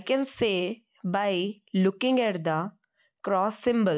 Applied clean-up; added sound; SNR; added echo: none; none; none; none.